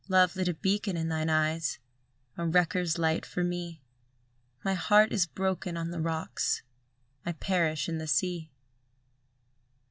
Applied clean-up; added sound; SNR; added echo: none; none; none; none.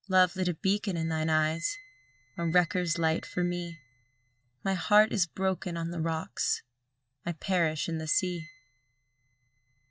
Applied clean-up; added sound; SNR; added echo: neural mask model RNNoise.